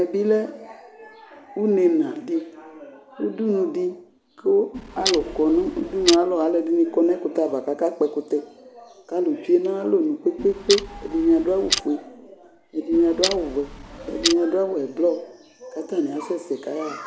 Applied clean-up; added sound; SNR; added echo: none; Clock; 8 dB; none.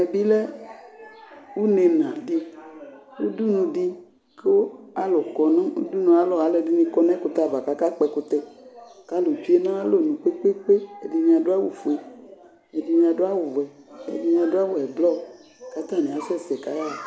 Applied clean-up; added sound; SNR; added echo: none; none; none; none.